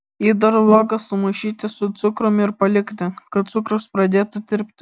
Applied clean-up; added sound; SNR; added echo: none; none; none; none.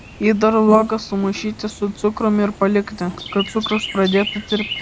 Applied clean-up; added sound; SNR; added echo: none; Chirp, tweet; 13 dB; none.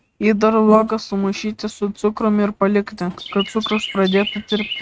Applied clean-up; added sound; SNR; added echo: neural mask model RNNoise.